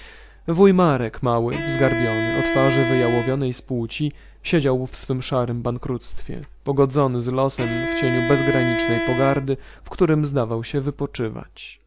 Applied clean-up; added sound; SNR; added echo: none; Bowed string instrument; 4 dB; none.